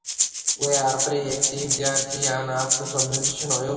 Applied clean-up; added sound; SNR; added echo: none; Rattle (instrument); -2 dB; reverberation time 2.2 s.